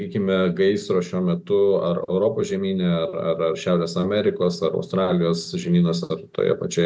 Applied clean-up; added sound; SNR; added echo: none; none; none; none.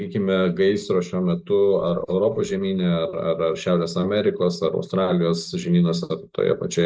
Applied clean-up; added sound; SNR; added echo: neural mask model Resemble Enhance denoiser.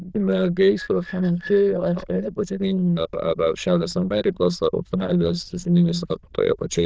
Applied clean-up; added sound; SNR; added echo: neural diffusion model UNIVERSE++.